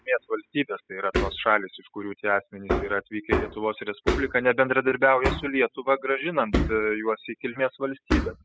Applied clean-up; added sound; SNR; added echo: classical method spectral subtraction.